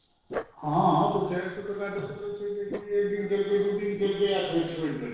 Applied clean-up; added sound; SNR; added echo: neural separator model SepFormer DNS4.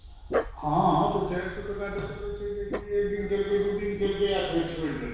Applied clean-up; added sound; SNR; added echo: none; Dog; 9 dB; reverberation time 1.1 s.